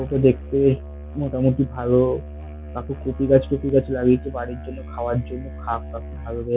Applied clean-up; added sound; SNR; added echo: none; Musical instrument; 12 dB; none.